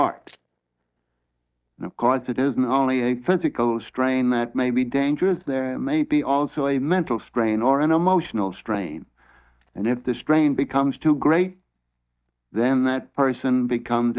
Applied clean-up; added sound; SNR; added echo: neural mask model DeepFilterNet 3.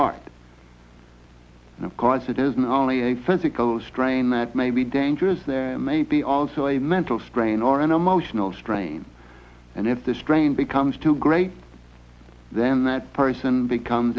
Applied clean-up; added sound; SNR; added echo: none; none; none; none.